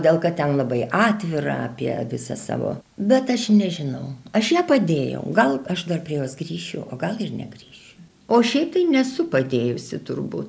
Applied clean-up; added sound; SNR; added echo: none; none; none; none.